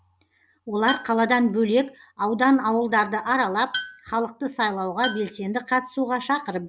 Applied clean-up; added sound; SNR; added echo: none; Tools; 9 dB; none.